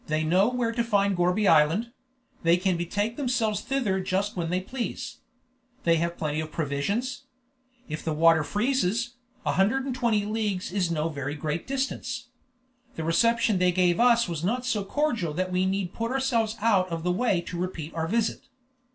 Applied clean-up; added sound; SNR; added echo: none; none; none; none.